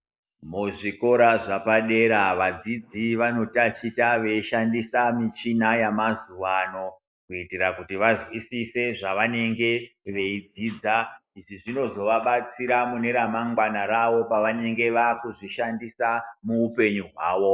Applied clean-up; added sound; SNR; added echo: neural mask model Resemble Enhance denoiser.